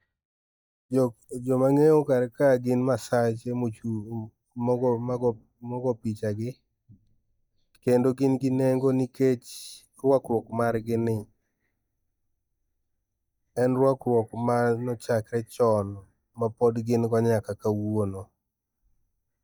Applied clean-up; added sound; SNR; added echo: neural mask model DeepFilterNet 3.